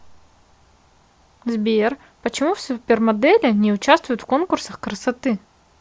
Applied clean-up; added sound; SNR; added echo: none; none; none; none.